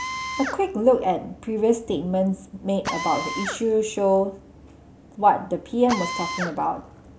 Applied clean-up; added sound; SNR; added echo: none; Drill; 11 dB; none.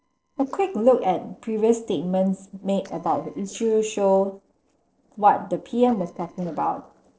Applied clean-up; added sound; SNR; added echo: neural separator model SepFormer DNS4.